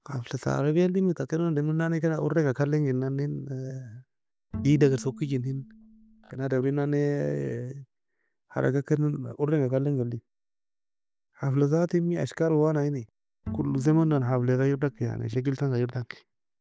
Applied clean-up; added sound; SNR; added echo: none; Bowed string instrument; 13 dB; none.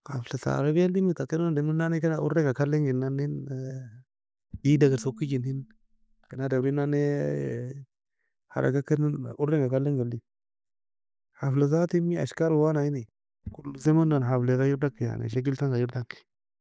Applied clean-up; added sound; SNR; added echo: neural mask model DeepFilterNet 3.